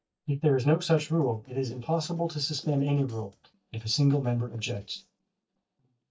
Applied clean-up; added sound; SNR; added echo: neural mask model DeepFilterNet 3.